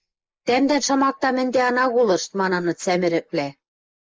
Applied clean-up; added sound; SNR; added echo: neural mask model Resemble Enhance denoiser.